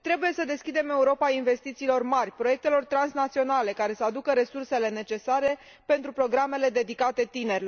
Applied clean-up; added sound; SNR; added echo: none; none; none; none.